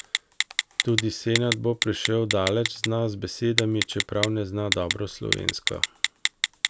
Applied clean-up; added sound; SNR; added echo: none; Telephone; 2 dB; none.